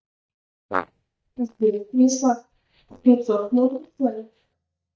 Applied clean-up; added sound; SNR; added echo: neural mask model DeepFilterNet 3.